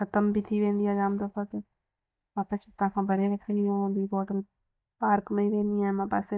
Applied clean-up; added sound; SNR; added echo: neural mask model DeepFilterNet 3.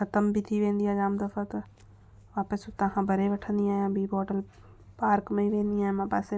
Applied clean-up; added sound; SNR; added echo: none; none; none; none.